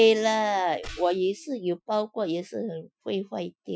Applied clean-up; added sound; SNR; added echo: classical method Wiener filter.